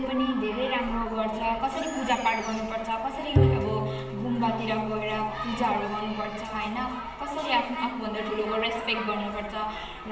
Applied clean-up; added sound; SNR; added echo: none; Bowed string instrument; 2 dB; reverberation time 0.8 s.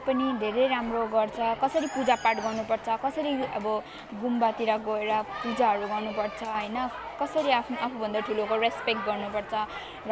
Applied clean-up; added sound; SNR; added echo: none; none; none; none.